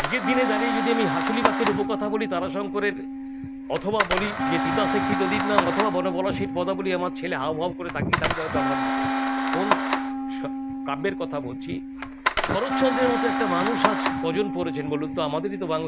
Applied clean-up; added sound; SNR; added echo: none; Camera + Wind instrument, woodwind instrument; -1 dB; none.